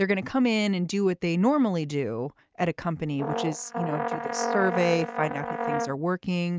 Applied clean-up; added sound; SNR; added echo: neural mask model RNNoise.